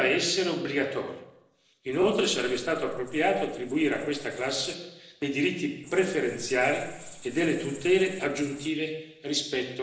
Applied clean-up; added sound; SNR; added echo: neural separator model SepFormer DNS4.